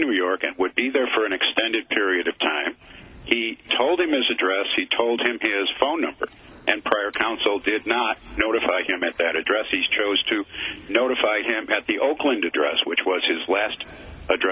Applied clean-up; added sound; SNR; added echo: none; none; none; none.